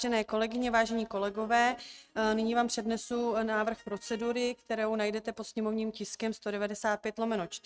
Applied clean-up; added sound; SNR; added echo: neural mask model RNNoise.